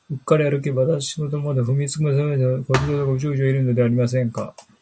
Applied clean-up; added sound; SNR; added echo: none; Thump, thud; 11 dB; none.